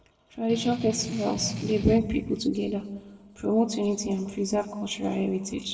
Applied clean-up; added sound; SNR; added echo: none; Strum; 8 dB; reverberation time 1.4 s.